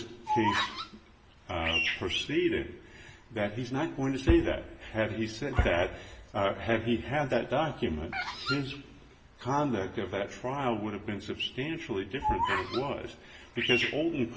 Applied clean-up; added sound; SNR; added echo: none; Bird vocalization, bird call, bird song; 7 dB; reverberation time 0.7 s.